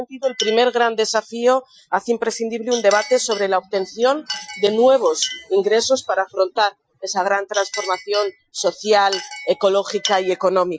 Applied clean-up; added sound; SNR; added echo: classical method Wiener filter.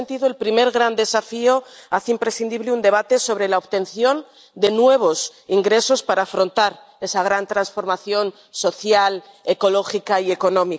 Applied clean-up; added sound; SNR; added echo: none; none; none; none.